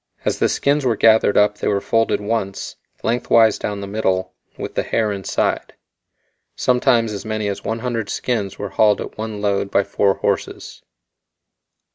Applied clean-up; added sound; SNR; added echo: none; none; none; none.